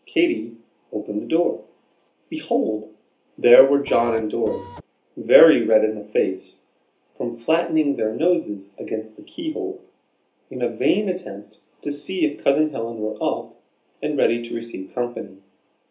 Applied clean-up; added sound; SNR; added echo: none; Printer; 15 dB; reverberation time 0.3 s.